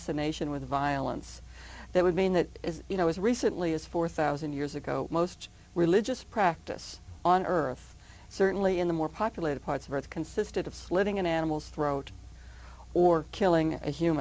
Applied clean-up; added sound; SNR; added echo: none; none; none; none.